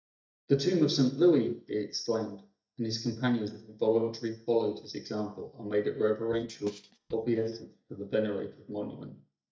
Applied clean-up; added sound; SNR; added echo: neural mask model DeepFilterNet 3.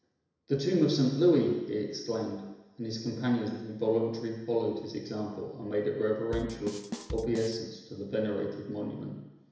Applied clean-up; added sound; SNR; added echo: none; Bass drum / Snare drum / Drum kit; 10 dB; reverberation time 1.0 s.